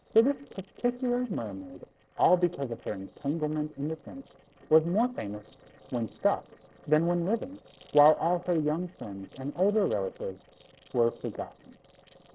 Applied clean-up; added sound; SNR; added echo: neural separator model SepFormer DNS4.